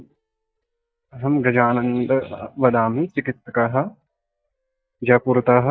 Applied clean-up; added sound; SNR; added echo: neural mask model DeepFilterNet 3.